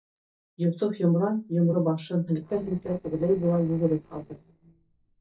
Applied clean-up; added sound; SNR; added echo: neural separator model SepFormer DNS4.